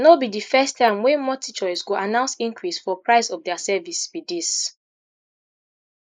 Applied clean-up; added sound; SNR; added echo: neural mask model Resemble Enhance denoiser.